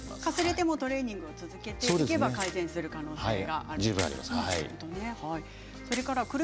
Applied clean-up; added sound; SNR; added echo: none; Camera; 13 dB; none.